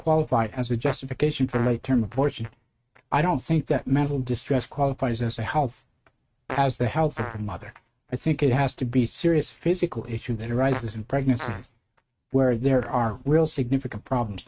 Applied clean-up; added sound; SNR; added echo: neural mask model RNNoise.